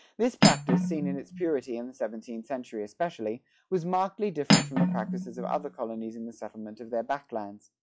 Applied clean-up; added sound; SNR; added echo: classical method log-MMSE.